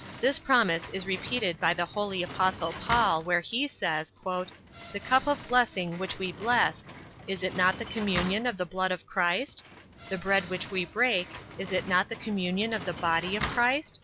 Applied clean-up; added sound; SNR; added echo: none; Slam; 12 dB; none.